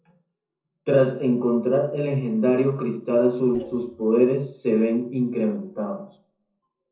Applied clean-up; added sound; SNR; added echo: neural separator model SepFormer DNS4.